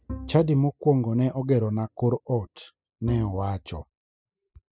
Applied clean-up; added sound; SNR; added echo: classical method spectral subtraction.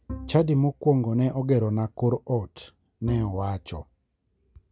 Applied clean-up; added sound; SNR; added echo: none; Bowed string instrument; 16 dB; none.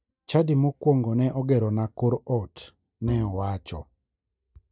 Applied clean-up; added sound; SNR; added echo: neural mask model DeepFilterNet 3.